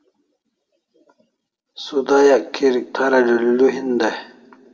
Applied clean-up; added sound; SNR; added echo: none; none; none; reverberation time 2.0 s.